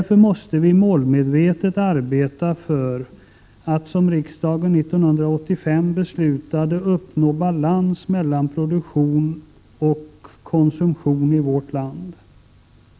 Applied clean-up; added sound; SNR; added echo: none; none; none; none.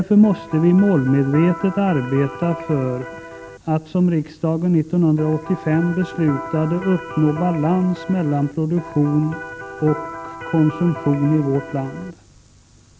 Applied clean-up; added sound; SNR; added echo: none; Electric guitar; 13 dB; none.